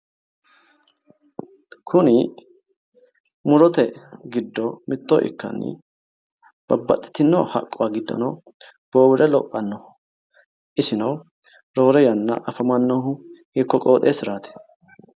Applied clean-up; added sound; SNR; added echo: none; none; none; none.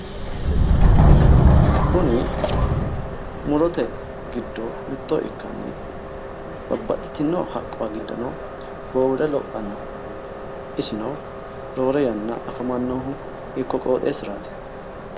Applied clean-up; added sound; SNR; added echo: none; Subway, metro, underground; -5 dB; none.